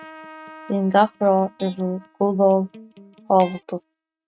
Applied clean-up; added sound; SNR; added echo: neural mask model RNNoise.